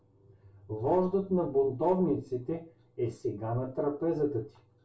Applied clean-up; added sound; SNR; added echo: none; none; none; reverberation time 0.2 s.